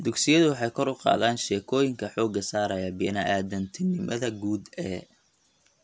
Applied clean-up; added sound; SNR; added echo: none; none; none; none.